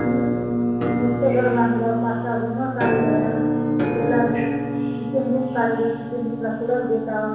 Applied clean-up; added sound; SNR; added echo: none; Musical instrument; -1 dB; reverberation time 1.1 s.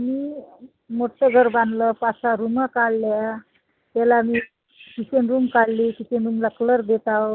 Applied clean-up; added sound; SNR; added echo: none; none; none; none.